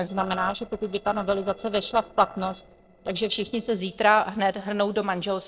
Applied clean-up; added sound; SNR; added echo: neural separator model SepFormer DNS4.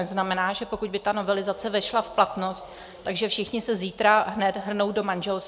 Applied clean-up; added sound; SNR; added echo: none; none; none; none.